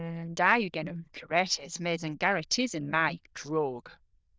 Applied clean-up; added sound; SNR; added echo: neural diffusion model UNIVERSE++.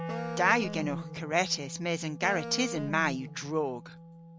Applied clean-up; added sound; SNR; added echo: none; Wind instrument, woodwind instrument + Wind instrument, woodwind instrument; 8 dB; none.